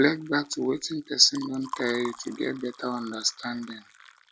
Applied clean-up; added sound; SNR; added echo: none; Liquid; 17 dB; none.